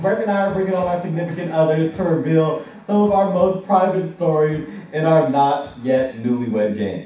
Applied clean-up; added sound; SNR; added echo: none; none; none; reverberation time 0.7 s.